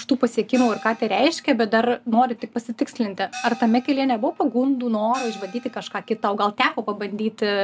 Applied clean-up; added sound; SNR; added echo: none; Gong; 18 dB; none.